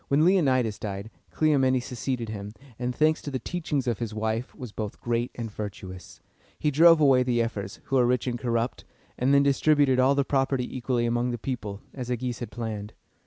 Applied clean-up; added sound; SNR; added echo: none; none; none; none.